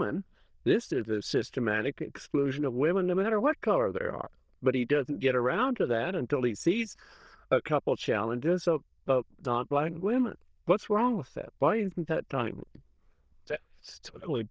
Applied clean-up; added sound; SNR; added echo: neural diffusion model UNIVERSE++.